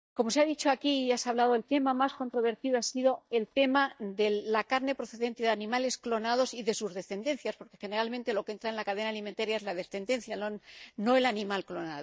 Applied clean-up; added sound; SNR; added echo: neural mask model DeepFilterNet 3.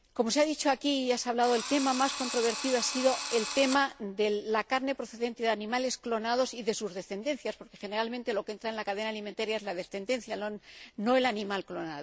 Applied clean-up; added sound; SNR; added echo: none; Drill; 6 dB; none.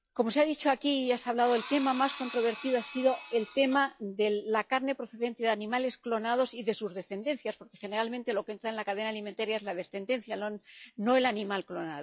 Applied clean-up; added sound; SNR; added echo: classical method log-MMSE.